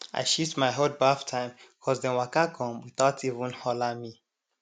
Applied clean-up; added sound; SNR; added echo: none; none; none; none.